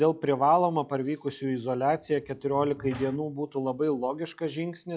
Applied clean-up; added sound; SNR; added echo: classical method log-MMSE.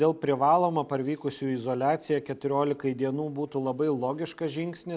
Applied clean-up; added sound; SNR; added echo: none; none; none; none.